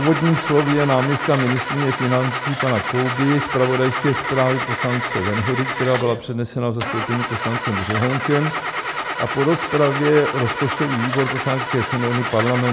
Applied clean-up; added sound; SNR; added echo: none; Engine starting / Car; 4 dB; none.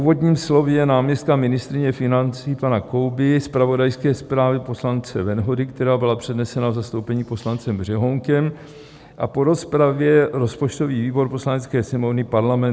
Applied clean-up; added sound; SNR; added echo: none; none; none; none.